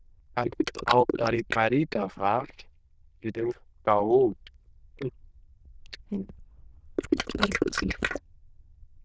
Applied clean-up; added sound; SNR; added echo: neural diffusion model UNIVERSE++.